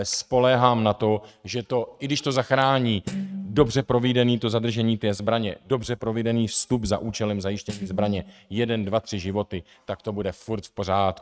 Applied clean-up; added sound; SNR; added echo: neural mask model RNNoise.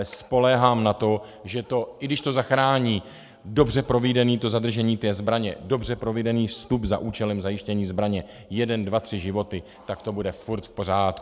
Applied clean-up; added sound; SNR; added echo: none; none; none; none.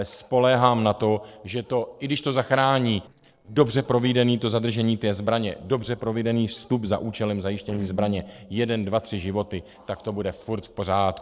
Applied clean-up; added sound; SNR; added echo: neural separator model SepFormer DNS4.